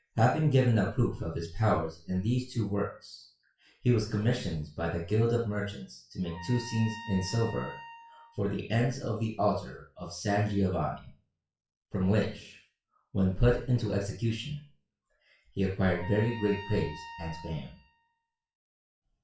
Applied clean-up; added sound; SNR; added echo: classical method WPE with log-MMSE.